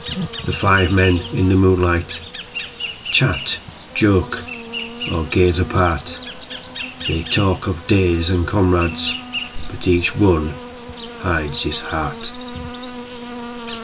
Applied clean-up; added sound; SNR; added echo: none; Insect; 11 dB; reverberation time 0.2 s.